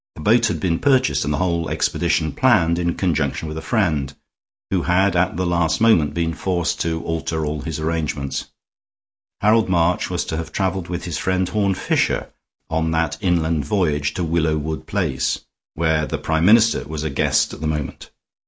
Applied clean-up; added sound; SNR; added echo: none; none; none; none.